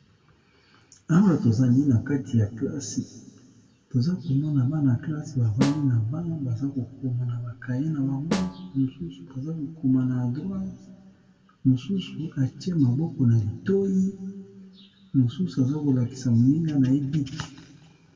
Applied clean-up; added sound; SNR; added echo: none; Snare drum; 9 dB; reverberation time 1.4 s.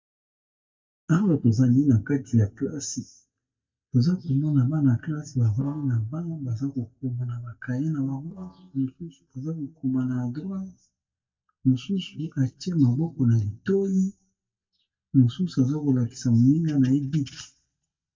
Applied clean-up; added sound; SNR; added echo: neural mask model DeepFilterNet 3.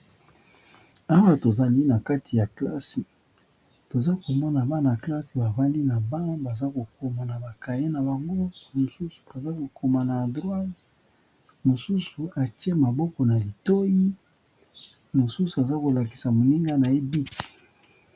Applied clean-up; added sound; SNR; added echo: none; none; none; none.